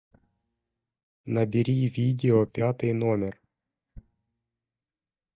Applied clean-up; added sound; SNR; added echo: neural mask model DeepFilterNet 3.